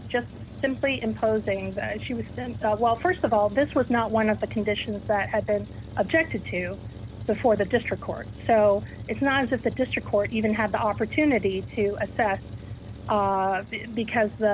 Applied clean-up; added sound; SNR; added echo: none; Truck; 13 dB; none.